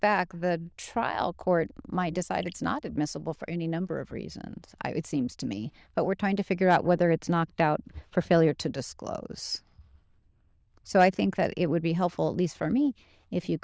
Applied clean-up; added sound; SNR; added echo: neural diffusion model UNIVERSE++.